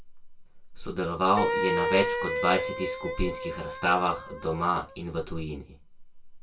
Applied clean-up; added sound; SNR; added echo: none; Wind instrument, woodwind instrument; 2 dB; reverberation time 0.2 s.